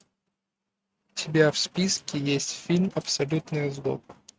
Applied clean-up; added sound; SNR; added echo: neural mask model RNNoise.